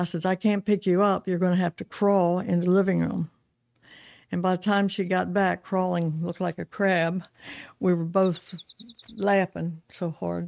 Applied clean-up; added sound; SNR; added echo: neural mask model RNNoise.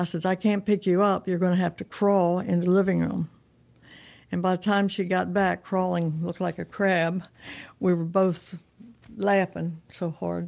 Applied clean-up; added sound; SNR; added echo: none; none; none; none.